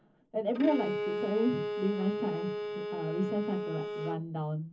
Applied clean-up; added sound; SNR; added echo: none; Bowed string instrument; 3 dB; reverberation time 0.3 s.